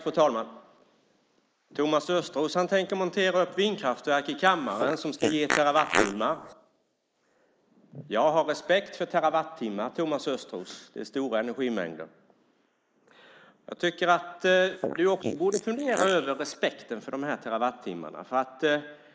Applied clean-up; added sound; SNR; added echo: neural mask model Resemble Enhance denoiser.